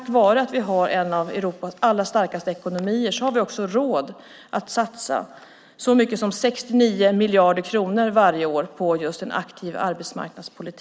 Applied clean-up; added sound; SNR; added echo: none; none; none; none.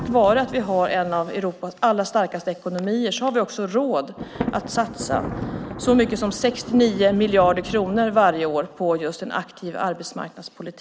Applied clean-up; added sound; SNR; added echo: none; Thunder; 13 dB; none.